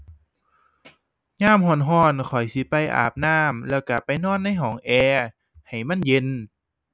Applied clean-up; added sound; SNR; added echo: none; none; none; none.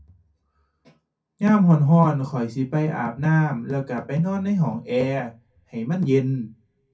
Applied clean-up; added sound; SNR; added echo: none; none; none; reverberation time 0.3 s.